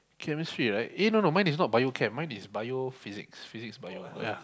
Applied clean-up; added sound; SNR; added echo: none; none; none; none.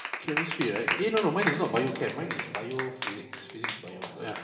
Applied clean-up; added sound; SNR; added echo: none; Clapping; 4 dB; reverberation time 2.6 s.